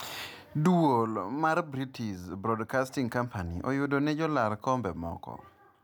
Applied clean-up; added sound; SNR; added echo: none; none; none; none.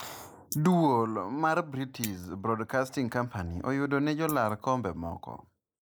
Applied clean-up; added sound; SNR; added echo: neural mask model Resemble Enhance denoiser.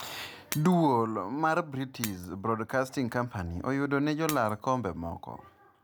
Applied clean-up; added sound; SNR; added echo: none; Shatter; 16 dB; none.